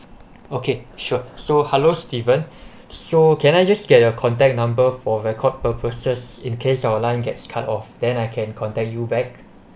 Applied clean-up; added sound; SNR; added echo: none; none; none; none.